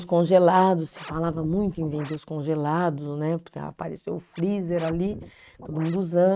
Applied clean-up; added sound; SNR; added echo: neural mask model RNNoise.